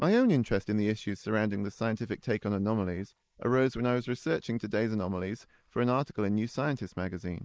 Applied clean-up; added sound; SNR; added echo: neural mask model Resemble Enhance denoiser.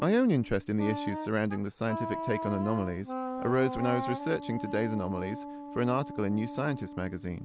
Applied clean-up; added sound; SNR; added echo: none; Wind instrument, woodwind instrument; 8 dB; none.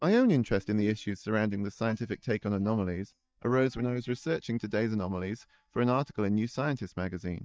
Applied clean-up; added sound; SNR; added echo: neural mask model DeepFilterNet 3.